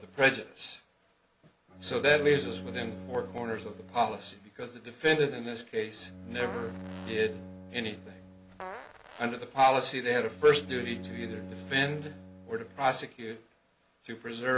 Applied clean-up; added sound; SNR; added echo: none; Fart + Bowed string instrument; 15 dB; none.